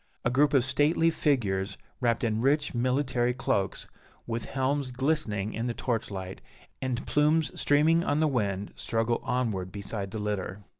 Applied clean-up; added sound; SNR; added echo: none; none; none; none.